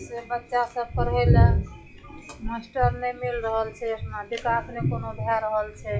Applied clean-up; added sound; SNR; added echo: classical method log-MMSE.